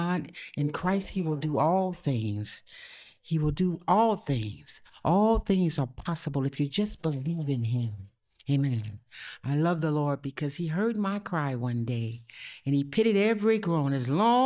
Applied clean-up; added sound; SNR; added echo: neural mask model DeepFilterNet 3.